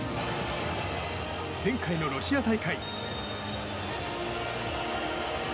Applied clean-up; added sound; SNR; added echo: none; none; none; none.